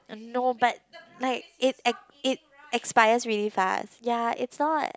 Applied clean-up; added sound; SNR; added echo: none; none; none; none.